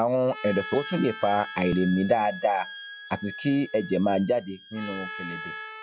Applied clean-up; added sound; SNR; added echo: classical method log-MMSE.